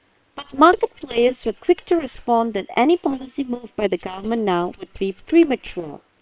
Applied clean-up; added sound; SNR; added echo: neural separator model SepFormer WHAM!.